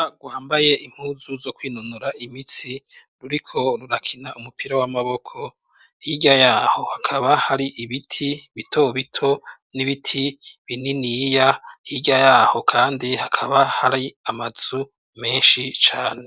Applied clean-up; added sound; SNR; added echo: none; none; none; none.